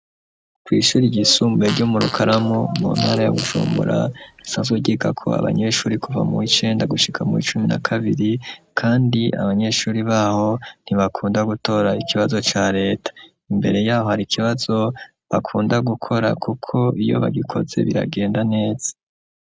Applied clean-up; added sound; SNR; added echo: none; Fart; 13 dB; none.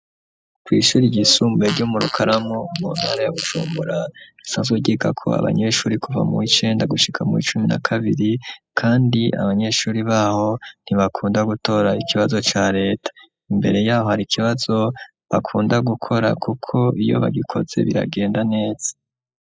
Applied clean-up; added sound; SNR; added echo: classical method spectral subtraction.